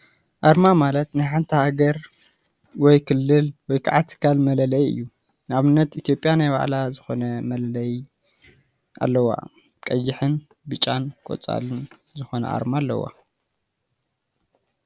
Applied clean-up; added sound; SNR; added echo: none; none; none; none.